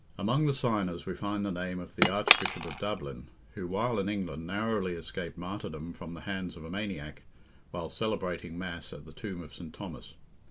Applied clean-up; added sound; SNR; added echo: none; Cutlery, silverware / Chink, clink; -4 dB; none.